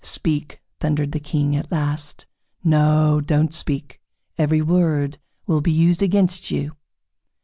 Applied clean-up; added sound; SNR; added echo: none; none; none; none.